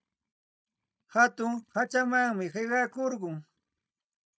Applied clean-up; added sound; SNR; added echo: neural mask model DeepFilterNet 3.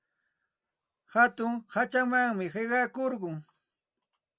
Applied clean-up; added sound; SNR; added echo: none; none; none; none.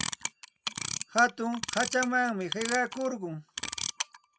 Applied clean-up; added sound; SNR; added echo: none; Clock; 6 dB; none.